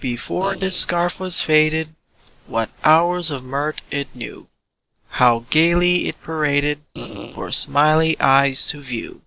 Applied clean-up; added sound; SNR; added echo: neural separator model SepFormer DNS4.